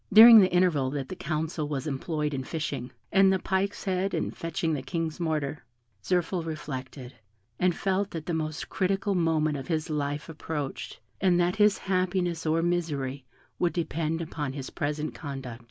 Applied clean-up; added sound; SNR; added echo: none; none; none; none.